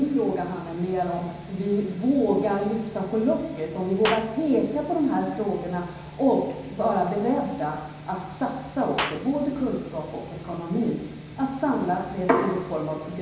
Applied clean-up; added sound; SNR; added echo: none; Clapping; 13 dB; reverberation time 0.9 s.